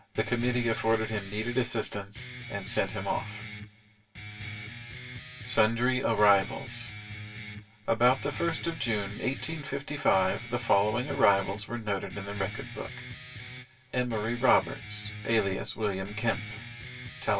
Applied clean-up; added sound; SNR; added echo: none; Guitar; 12 dB; reverberation time 0.1 s.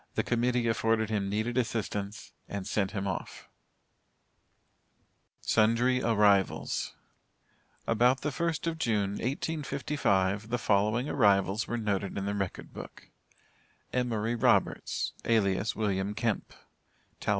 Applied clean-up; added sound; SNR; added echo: none; none; none; none.